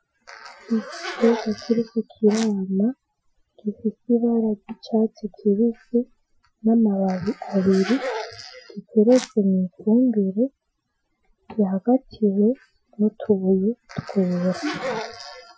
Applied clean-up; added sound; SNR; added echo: classical method Wiener filter.